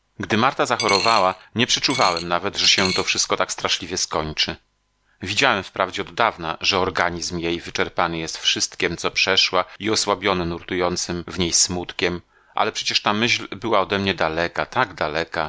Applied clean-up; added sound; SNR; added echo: none; Coin (dropping); 7 dB; none.